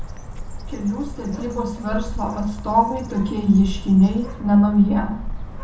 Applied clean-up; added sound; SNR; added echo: none; Bird; 9 dB; reverberation time 1.0 s.